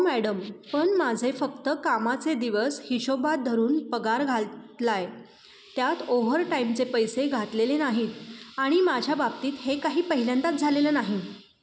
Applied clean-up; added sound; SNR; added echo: none; none; none; none.